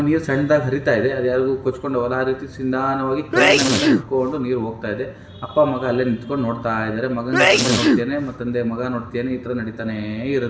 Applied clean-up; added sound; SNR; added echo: none; Sneeze; -2 dB; reverberation time 1.0 s.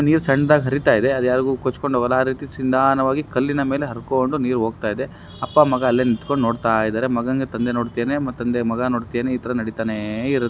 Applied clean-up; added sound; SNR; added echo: none; none; none; none.